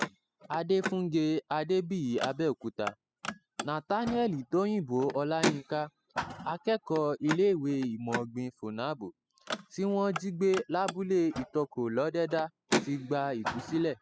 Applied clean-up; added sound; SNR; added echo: classical method spectral subtraction.